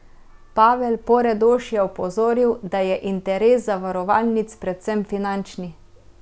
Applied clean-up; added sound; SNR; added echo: none; none; none; none.